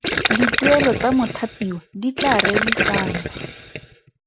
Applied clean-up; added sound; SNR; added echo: none; Gurgling; 0 dB; none.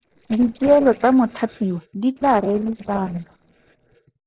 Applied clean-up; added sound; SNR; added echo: neural separator model SepFormer DNS4.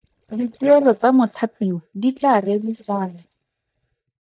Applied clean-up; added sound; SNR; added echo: neural mask model DeepFilterNet 3.